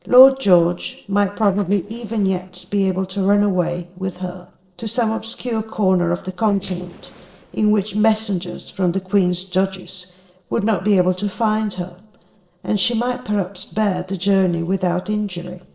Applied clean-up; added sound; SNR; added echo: neural separator model SepFormer DNS4.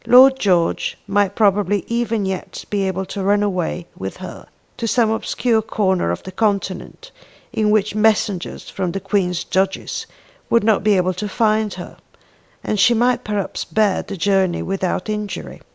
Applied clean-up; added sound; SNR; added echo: none; none; none; none.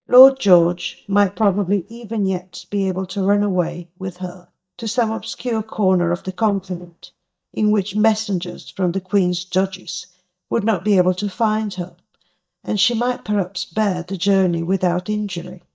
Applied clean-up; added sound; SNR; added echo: neural mask model DeepFilterNet 3.